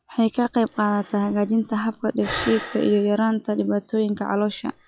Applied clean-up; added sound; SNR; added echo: classical method log-MMSE.